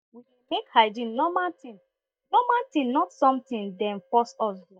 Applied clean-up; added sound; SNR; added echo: neural mask model DeepFilterNet 3.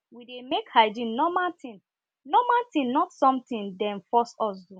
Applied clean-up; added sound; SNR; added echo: none; none; none; none.